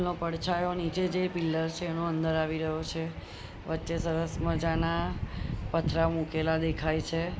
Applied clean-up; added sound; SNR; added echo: none; none; none; none.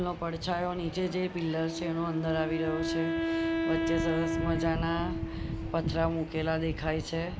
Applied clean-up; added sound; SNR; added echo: none; Wind instrument, woodwind instrument; 3 dB; none.